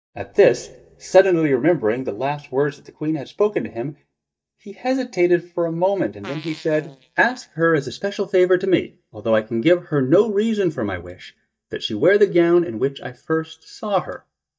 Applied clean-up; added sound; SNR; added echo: neural mask model DeepFilterNet 3.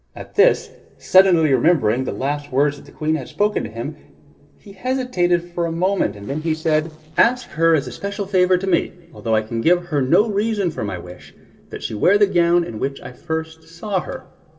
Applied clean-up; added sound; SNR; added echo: neural separator model SepFormer DNS4.